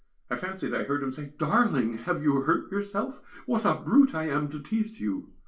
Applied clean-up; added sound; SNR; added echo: none; none; none; reverberation time 0.3 s.